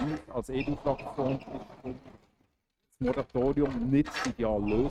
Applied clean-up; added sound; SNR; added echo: neural mask model RNNoise.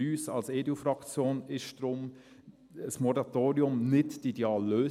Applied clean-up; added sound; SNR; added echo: none; none; none; none.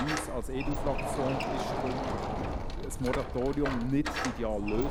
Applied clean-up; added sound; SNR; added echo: none; Door; 0 dB; none.